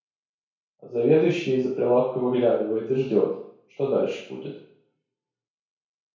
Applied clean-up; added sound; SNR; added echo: none; none; none; reverberation time 0.6 s.